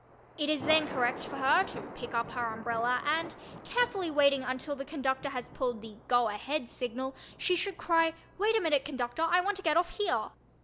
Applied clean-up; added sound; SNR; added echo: none; Thunder; 15 dB; none.